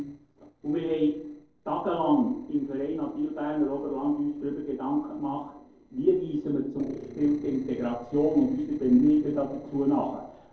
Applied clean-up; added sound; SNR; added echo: neural separator model SepFormer DNS4.